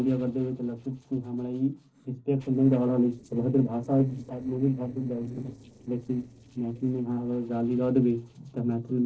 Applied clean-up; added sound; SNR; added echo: neural separator model SepFormer DNS4.